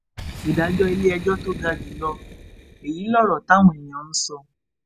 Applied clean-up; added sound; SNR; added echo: none; Boom; 14 dB; none.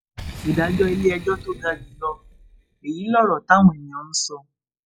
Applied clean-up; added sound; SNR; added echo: classical method log-MMSE.